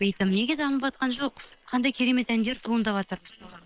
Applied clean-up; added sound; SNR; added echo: neural separator model SepFormer WHAM!.